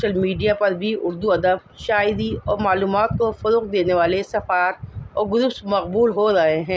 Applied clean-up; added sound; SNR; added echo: none; none; none; none.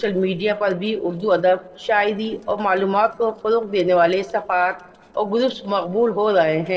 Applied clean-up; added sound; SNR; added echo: neural separator model SepFormer DNS4.